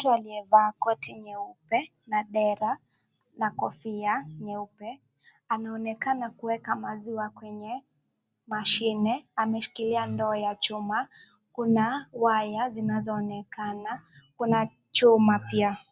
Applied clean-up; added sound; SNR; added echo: none; none; none; none.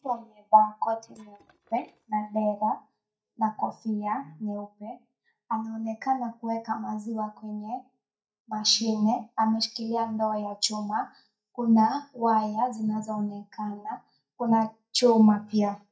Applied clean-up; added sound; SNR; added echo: neural mask model DeepFilterNet 3.